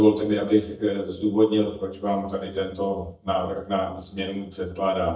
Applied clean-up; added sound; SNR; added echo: neural mask model DeepFilterNet 3.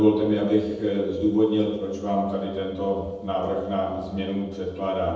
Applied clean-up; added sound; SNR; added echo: neural separator model SepFormer DNS4.